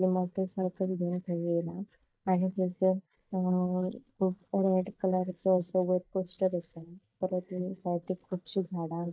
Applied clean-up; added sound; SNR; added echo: neural mask model DeepFilterNet 3.